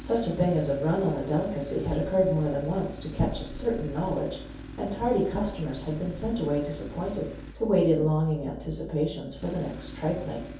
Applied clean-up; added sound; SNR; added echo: none; Tools; 13 dB; reverberation time 0.6 s.